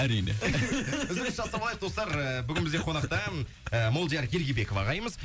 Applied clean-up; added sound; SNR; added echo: none; none; none; none.